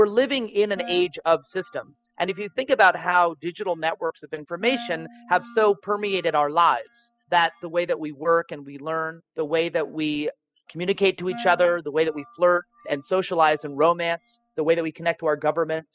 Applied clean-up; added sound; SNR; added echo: classical method spectral subtraction.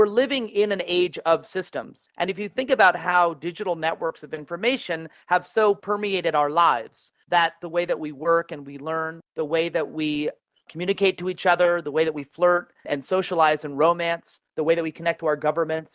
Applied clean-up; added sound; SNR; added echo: none; none; none; none.